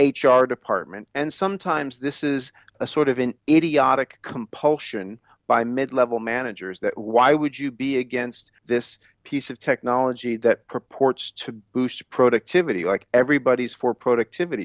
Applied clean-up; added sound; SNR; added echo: none; none; none; none.